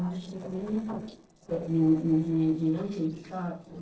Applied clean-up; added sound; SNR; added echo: neural separator model SepFormer DNS4.